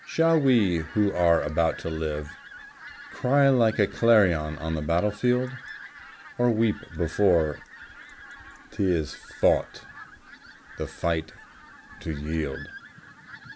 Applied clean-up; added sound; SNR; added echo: none; Fowl; 18 dB; none.